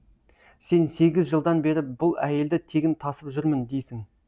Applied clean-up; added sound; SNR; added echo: none; none; none; none.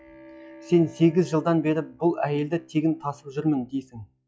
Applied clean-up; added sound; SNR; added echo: classical method log-MMSE.